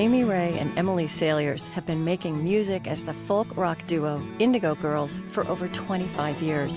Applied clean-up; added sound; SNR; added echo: none; Keyboard (musical); 16 dB; none.